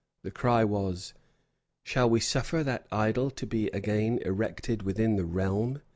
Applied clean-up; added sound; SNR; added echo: none; none; none; none.